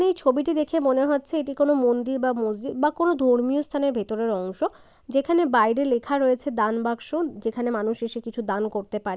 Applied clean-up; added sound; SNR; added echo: none; none; none; none.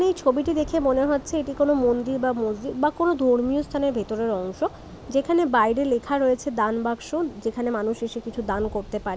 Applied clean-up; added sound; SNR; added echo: none; Thunder / Rain; 18 dB; none.